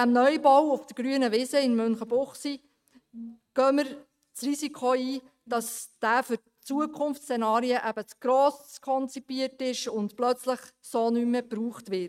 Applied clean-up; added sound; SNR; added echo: neural mask model RNNoise.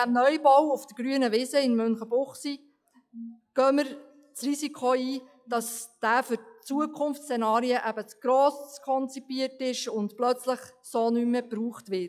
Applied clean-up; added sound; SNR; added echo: classical method log-MMSE.